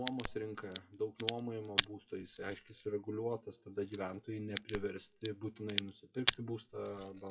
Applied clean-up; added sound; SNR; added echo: classical method WPE with log-MMSE.